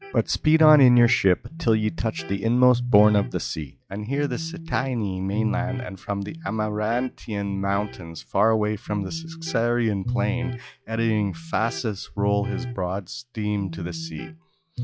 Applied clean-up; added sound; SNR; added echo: classical method log-MMSE.